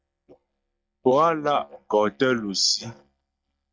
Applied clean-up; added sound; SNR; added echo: neural mask model DeepFilterNet 3.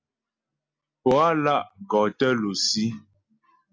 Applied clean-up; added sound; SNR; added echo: none; none; none; none.